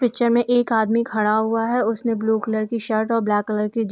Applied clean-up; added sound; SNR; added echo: none; none; none; none.